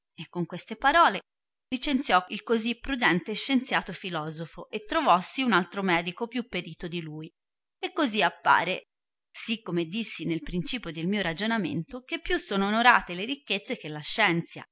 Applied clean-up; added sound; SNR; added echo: none; none; none; none.